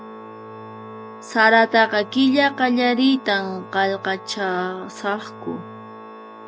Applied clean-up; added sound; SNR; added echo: none; Organ; 16 dB; none.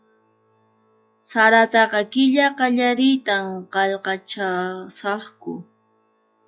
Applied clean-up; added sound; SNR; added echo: classical method log-MMSE.